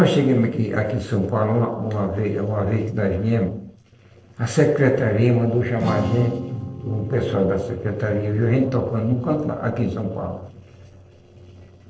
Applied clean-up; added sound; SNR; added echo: neural separator model SepFormer DNS4.